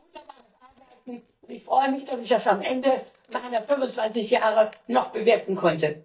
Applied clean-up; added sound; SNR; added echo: neural mask model DeepFilterNet 3.